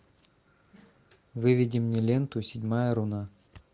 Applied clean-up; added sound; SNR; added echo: none; none; none; none.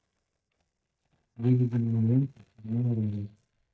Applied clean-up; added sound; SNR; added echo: neural mask model DeepFilterNet 3.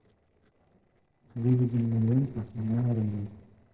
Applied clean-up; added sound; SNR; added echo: neural separator model SepFormer DNS4.